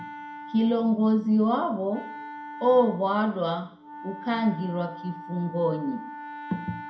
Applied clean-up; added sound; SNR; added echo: none; Wind instrument, woodwind instrument; 14 dB; reverberation time 0.4 s.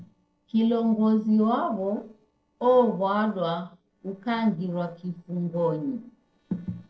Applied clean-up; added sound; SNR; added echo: neural separator model SepFormer DNS4.